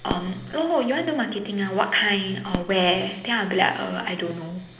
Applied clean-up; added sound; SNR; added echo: none; Fireworks; 15 dB; reverberation time 0.8 s.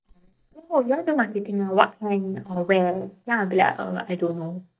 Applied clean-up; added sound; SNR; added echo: neural mask model DeepFilterNet 3.